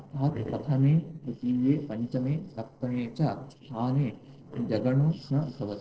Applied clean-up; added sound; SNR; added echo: neural separator model SepFormer DNS4.